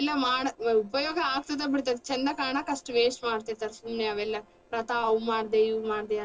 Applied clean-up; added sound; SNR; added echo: neural separator model SepFormer DNS4.